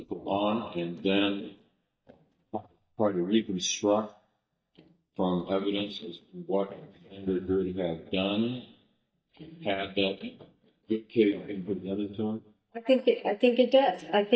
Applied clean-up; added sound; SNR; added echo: neural mask model DeepFilterNet 3.